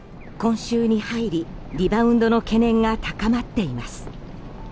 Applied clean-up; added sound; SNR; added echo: none; none; none; none.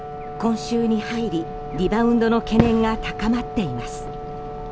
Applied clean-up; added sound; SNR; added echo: none; Wind instrument, woodwind instrument + Fireworks; 8 dB; none.